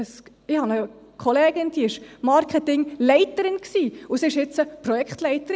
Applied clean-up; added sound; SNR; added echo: none; none; none; none.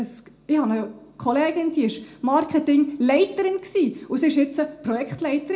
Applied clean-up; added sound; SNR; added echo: none; none; none; reverberation time 0.3 s.